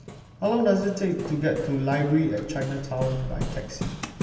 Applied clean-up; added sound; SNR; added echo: none; Hammer; 9 dB; reverberation time 2.1 s.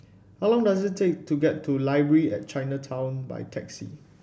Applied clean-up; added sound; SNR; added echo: none; none; none; none.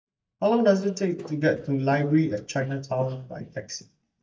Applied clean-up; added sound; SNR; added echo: neural mask model DeepFilterNet 3.